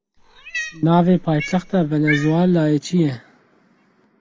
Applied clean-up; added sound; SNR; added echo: none; Cat; 11 dB; none.